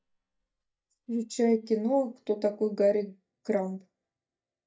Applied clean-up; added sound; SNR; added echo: neural mask model DeepFilterNet 3.